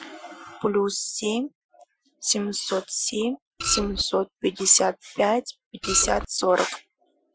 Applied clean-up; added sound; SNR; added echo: classical method Wiener filter.